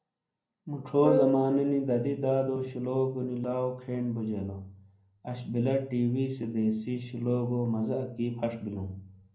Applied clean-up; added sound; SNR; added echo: none; Wind instrument, woodwind instrument; 0 dB; reverberation time 0.6 s.